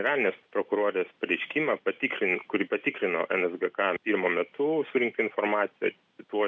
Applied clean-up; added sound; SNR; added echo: none; none; none; none.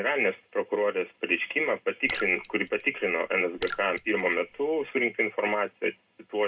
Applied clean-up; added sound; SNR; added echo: none; Raindrop / Splash, splatter; 13 dB; reverberation time 0.2 s.